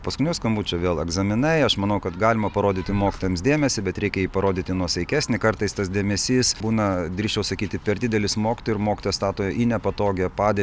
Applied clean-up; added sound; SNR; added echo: none; none; none; none.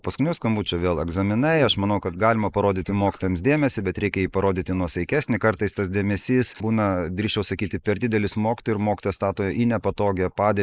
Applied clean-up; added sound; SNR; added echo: neural mask model Resemble Enhance denoiser.